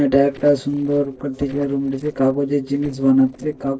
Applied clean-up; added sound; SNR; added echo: neural separator model SepFormer DNS4.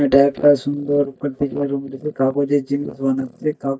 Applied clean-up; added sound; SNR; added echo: neural mask model DeepFilterNet 3.